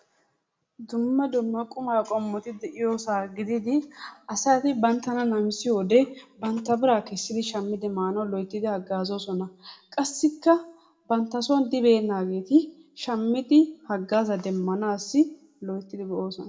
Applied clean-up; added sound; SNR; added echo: none; none; none; reverberation time 0.5 s.